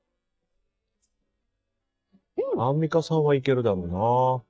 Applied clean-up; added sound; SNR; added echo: neural mask model DeepFilterNet 3.